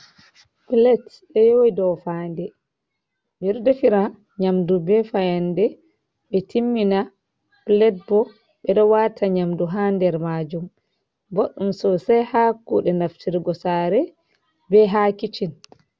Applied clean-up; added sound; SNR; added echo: none; none; none; none.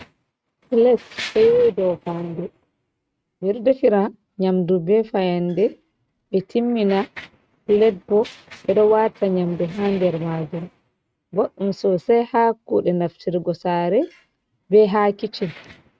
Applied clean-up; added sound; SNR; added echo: neural mask model RNNoise.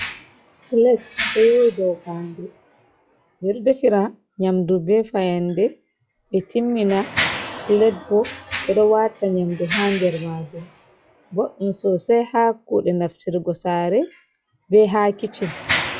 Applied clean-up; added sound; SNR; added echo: classical method log-MMSE.